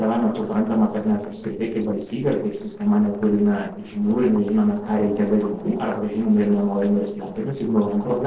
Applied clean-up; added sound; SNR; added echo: neural separator model SepFormer DNS4.